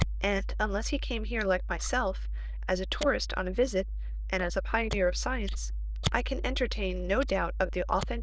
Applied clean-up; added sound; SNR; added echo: neural diffusion model UNIVERSE++.